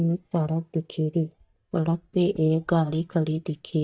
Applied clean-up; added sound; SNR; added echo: neural mask model DeepFilterNet 3.